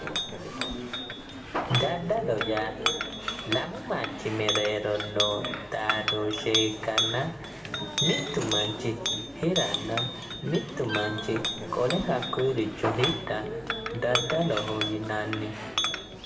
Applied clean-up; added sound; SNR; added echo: none; Chink, clink; 2 dB; reverberation time 2.1 s.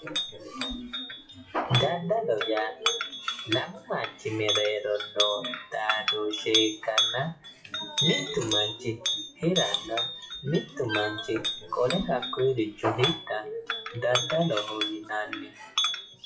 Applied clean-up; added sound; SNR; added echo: classical method WPE with log-MMSE.